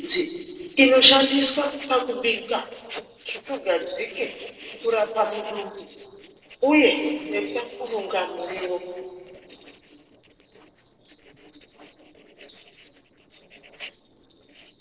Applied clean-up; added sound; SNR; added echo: neural separator model SepFormer DNS4.